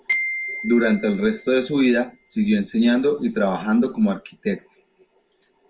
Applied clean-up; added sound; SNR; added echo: none; Glockenspiel; 10 dB; none.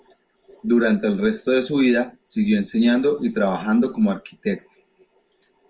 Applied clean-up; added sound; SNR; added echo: none; none; none; none.